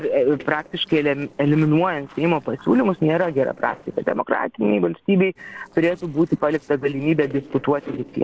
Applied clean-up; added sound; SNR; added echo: neural separator model SepFormer DNS4.